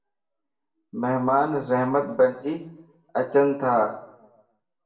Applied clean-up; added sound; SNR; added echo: none; none; none; reverberation time 0.6 s.